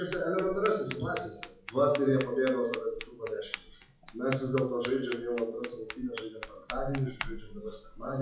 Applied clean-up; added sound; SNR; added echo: classical method WPE with log-MMSE.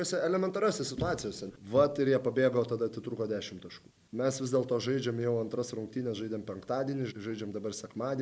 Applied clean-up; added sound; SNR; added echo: none; none; none; none.